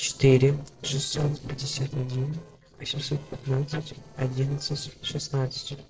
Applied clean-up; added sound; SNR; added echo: neural separator model SepFormer DNS4.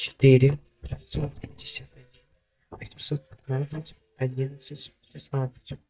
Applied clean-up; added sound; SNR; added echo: neural mask model DeepFilterNet 3.